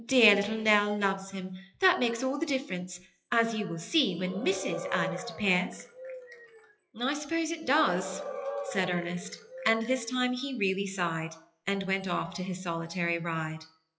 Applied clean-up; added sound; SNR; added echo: classical method WPE with log-MMSE.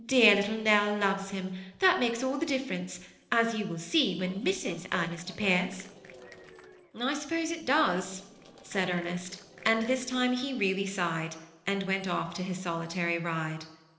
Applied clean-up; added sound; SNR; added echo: neural separator model SepFormer DNS4.